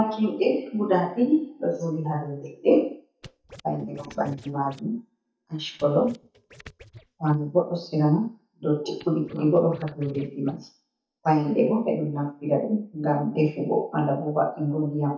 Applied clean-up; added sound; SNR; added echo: neural mask model DeepFilterNet 3.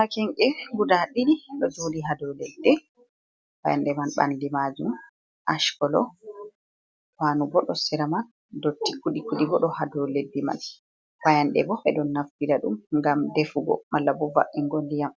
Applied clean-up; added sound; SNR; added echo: none; none; none; none.